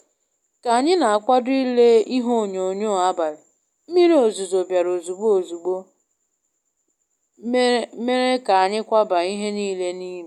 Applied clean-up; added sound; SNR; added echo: none; none; none; none.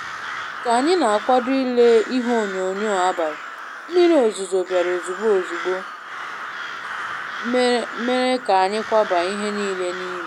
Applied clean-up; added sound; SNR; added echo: none; Crow; 10 dB; none.